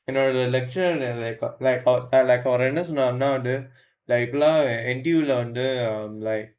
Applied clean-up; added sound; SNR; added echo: neural mask model Resemble Enhance denoiser.